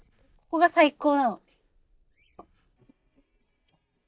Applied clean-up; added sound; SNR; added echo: neural mask model DeepFilterNet 3.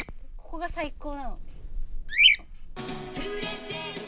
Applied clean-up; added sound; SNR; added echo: none; Bird vocalization, bird call, bird song; -3 dB; none.